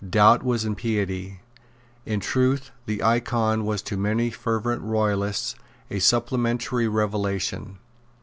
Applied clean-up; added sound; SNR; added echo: none; none; none; none.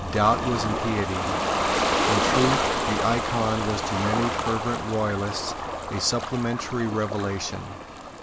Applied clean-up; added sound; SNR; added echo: none; Ocean; 0 dB; none.